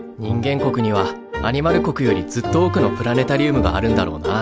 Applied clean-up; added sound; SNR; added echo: none; none; none; none.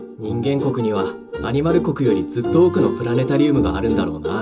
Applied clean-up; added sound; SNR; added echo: none; none; none; reverberation time 0.2 s.